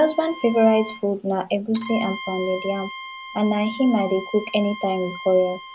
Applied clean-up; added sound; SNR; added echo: none; Bowed string instrument; 13 dB; none.